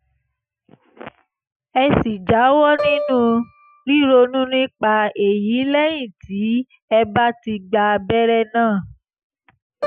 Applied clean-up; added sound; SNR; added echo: classical method Wiener filter.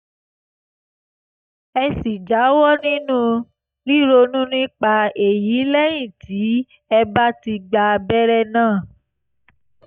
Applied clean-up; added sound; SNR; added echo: neural mask model DeepFilterNet 3.